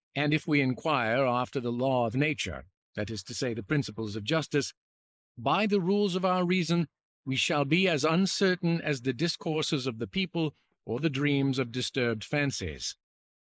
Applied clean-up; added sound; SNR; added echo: neural mask model Resemble Enhance denoiser.